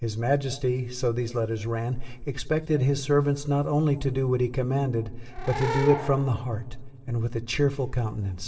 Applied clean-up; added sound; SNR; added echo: none; Animal / Brass instrument; 10 dB; reverberation time 2.2 s.